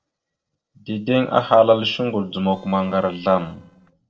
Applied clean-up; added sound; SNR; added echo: neural separator model SepFormer DNS4.